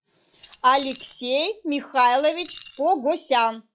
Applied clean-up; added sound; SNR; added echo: classical method log-MMSE.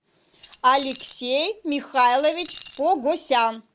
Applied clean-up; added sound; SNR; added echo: none; Keys jangling; 13 dB; none.